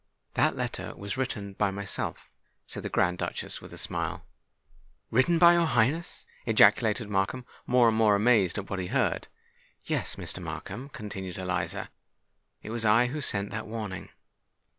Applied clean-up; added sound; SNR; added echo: none; none; none; none.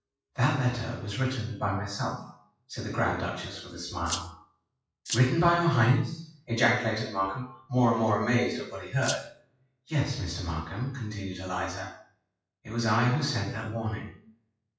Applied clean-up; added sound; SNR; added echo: classical method WPE with log-MMSE.